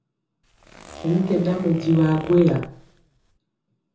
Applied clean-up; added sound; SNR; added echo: none; Zipper (clothing); 16 dB; reverberation time 0.6 s.